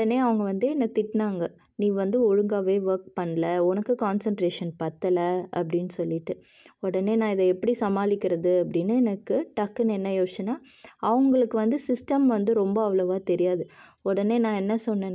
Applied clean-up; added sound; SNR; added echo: none; none; none; none.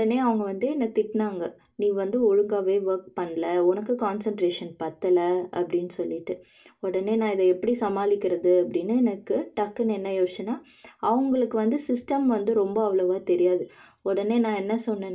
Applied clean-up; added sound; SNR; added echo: none; none; none; reverberation time 0.2 s.